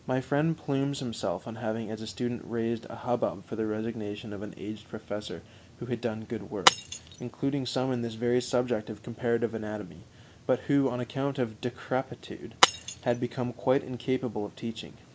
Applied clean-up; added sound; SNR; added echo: none; Shatter; 3 dB; none.